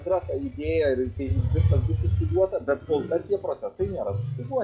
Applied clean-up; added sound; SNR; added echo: classical method log-MMSE.